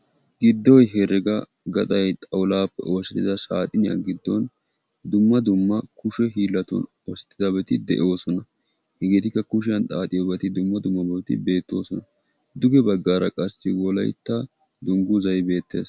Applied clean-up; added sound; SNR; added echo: none; none; none; none.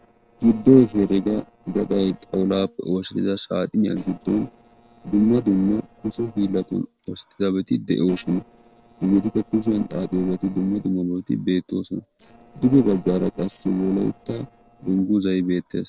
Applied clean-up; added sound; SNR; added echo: neural separator model SepFormer DNS4.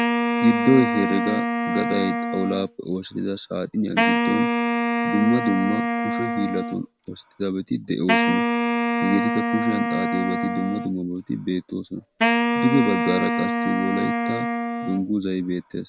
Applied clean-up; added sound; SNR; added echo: none; Wind instrument, woodwind instrument; -1 dB; none.